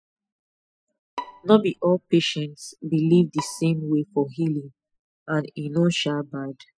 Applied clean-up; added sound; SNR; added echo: classical method spectral subtraction.